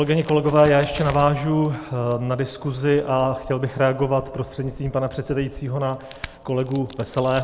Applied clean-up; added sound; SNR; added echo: none; Crack; 18 dB; none.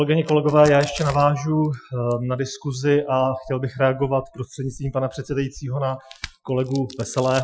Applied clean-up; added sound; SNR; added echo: classical method Wiener filter.